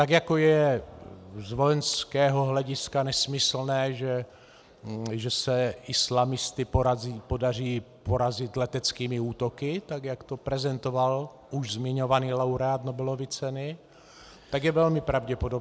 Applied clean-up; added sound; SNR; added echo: none; none; none; none.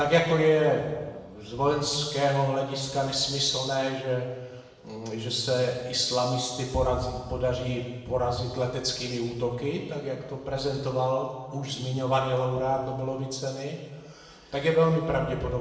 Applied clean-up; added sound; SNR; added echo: none; none; none; reverberation time 1.2 s.